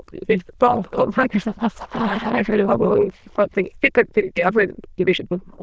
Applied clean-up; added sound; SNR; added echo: neural diffusion model UNIVERSE++.